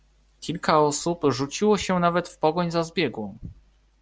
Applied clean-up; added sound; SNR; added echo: none; none; none; none.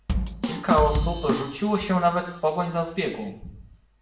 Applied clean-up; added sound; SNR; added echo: none; Bass drum / Drum kit; 4 dB; reverberation time 0.7 s.